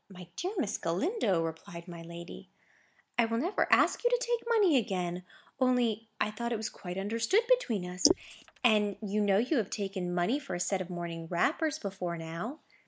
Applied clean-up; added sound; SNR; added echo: neural mask model Resemble Enhance denoiser.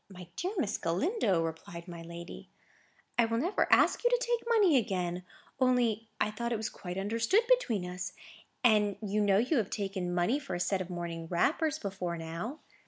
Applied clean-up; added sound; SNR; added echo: none; none; none; none.